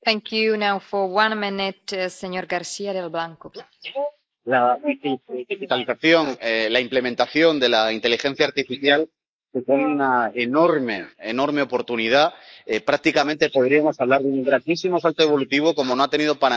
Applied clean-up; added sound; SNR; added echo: neural mask model Resemble Enhance denoiser.